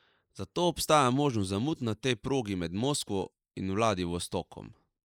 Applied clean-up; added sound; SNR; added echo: neural mask model Resemble Enhance denoiser.